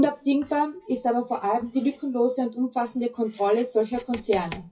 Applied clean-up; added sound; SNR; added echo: classical method WPE with log-MMSE.